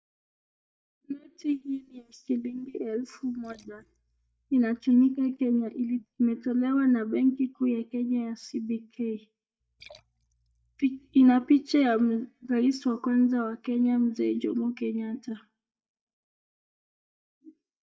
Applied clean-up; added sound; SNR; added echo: neural mask model DeepFilterNet 3.